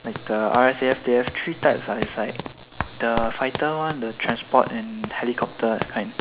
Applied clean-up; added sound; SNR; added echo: none; Run; 11 dB; none.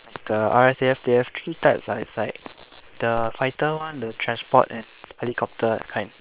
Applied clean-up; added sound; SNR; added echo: neural separator model SepFormer WHAM!.